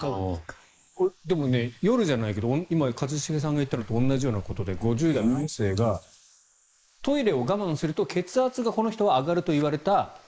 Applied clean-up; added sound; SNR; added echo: neural mask model Resemble Enhance denoiser.